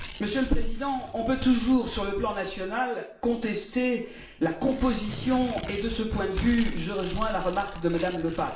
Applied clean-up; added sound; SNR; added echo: none; Tearing; 12 dB; reverberation time 0.5 s.